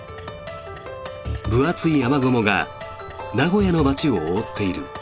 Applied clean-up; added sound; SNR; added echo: none; none; none; none.